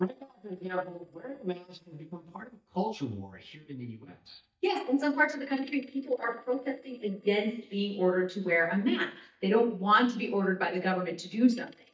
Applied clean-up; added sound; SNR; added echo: neural mask model DeepFilterNet 3.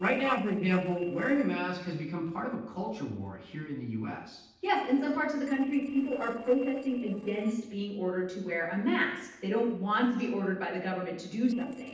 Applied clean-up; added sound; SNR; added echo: neural separator model SepFormer DNS4.